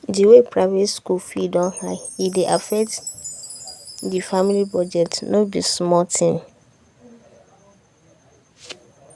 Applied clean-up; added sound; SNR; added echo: none; Chime; 19 dB; none.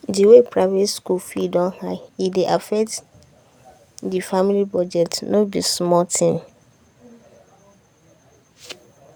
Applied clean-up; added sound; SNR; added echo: none; none; none; none.